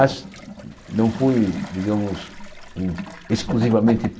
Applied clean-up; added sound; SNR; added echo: none; Toilet flush / Gurgling; 12 dB; none.